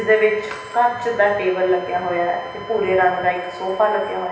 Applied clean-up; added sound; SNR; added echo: none; Wind instrument, woodwind instrument; 19 dB; reverberation time 0.9 s.